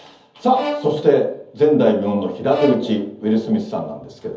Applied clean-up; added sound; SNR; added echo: none; Bowed string instrument; 13 dB; reverberation time 0.7 s.